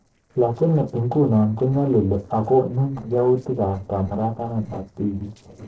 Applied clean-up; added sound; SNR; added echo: neural separator model SepFormer DNS4.